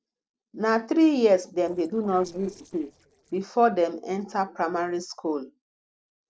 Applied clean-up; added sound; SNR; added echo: neural separator model SepFormer DNS4.